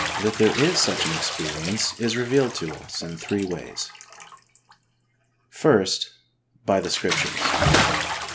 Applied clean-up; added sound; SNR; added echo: none; Bathtub (filling or washing) / Splash, splatter; 3 dB; none.